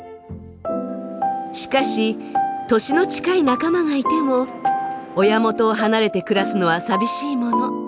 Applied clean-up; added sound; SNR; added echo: none; none; none; none.